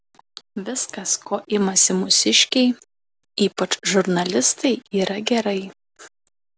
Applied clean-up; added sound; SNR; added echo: none; none; none; none.